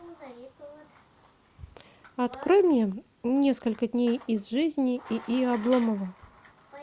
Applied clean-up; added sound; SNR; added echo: none; none; none; none.